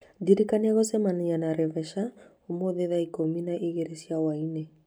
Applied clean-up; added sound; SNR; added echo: none; none; none; none.